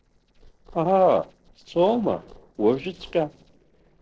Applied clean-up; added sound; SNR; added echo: neural separator model SepFormer DNS4.